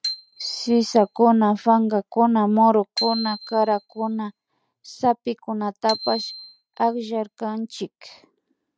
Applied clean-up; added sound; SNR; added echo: neural mask model RNNoise.